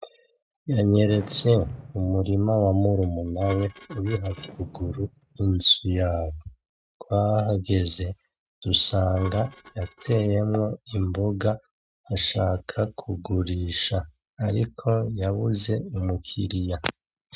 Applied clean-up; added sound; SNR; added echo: neural mask model RNNoise.